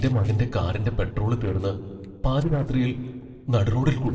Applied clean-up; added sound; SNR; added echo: neural separator model SepFormer DNS4.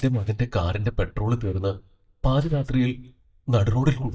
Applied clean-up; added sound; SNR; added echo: neural mask model DeepFilterNet 3.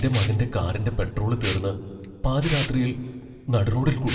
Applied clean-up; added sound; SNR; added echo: none; Liquid; 10 dB; reverberation time 1.6 s.